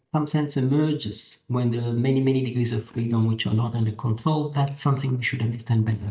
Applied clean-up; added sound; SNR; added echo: neural mask model DeepFilterNet 3.